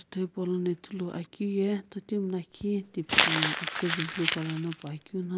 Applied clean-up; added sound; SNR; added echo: none; Crumpling, crinkling; -3 dB; none.